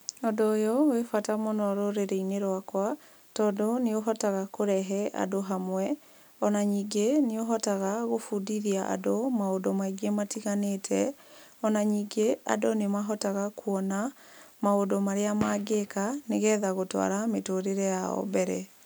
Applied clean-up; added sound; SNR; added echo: none; Gunshot, gunfire; 17 dB; none.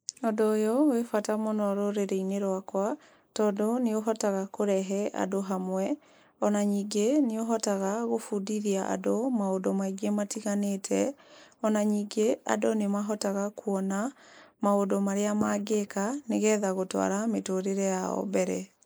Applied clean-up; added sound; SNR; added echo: neural mask model Resemble Enhance denoiser.